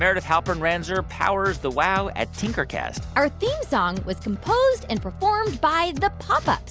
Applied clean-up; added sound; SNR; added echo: none; none; none; none.